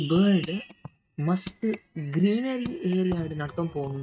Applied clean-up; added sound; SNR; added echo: neural mask model RNNoise.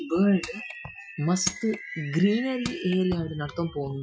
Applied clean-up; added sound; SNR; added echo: classical method Wiener filter.